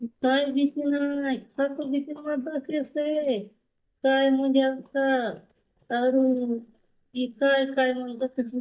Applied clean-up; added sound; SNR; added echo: neural mask model DeepFilterNet 3.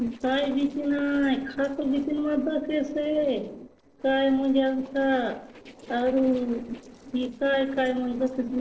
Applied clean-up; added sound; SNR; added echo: neural separator model SepFormer DNS4.